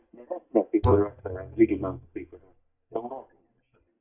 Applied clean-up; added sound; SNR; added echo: neural mask model DeepFilterNet 3.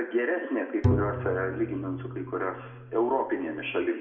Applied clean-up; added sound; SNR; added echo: none; Bowed string instrument; 3 dB; reverberation time 0.9 s.